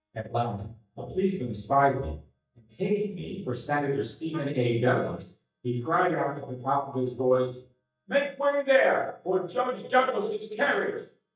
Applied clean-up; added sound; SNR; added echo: neural mask model DeepFilterNet 3.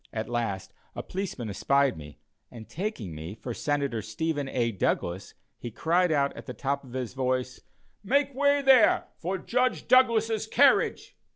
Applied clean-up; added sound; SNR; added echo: none; none; none; none.